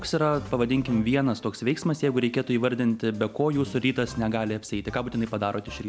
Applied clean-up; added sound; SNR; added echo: none; none; none; none.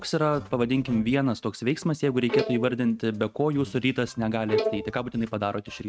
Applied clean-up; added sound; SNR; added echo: neural mask model RNNoise.